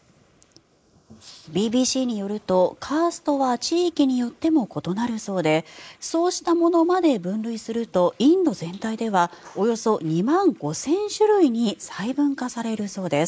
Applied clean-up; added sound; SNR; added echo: neural mask model Resemble Enhance denoiser.